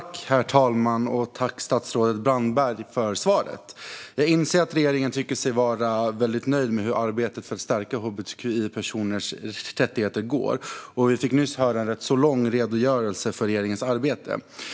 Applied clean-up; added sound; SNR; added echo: none; none; none; none.